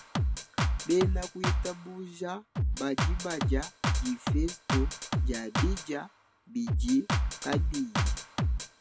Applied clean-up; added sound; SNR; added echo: none; Drum kit; -4 dB; none.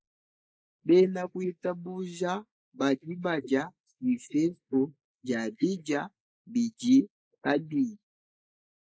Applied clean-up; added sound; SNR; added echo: neural mask model Resemble Enhance denoiser.